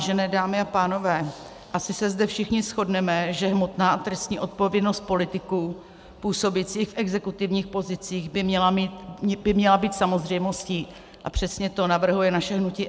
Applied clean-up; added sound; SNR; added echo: none; none; none; none.